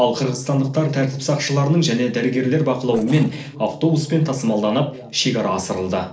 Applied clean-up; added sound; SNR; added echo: neural separator model SepFormer DNS4.